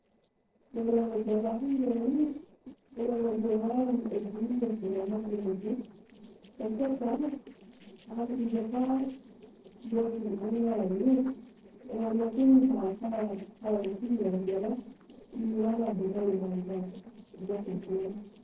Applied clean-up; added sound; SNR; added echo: neural separator model SepFormer DNS4.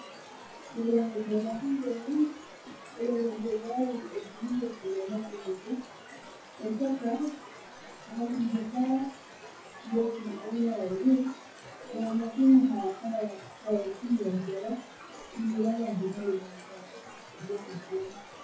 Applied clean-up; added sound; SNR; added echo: classical method WPE with log-MMSE.